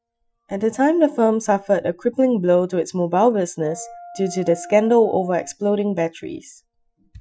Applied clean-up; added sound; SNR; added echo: classical method Wiener filter.